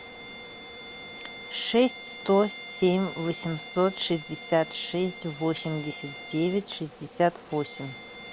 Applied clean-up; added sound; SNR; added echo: none; Bowed string instrument; 14 dB; none.